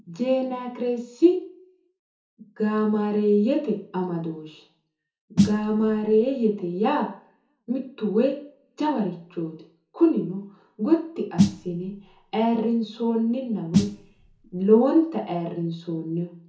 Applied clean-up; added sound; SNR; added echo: none; Snare drum; 4 dB; reverberation time 0.6 s.